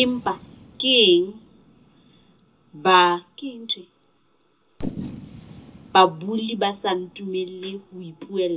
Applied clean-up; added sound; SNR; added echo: none; Fireworks; 18 dB; reverberation time 0.2 s.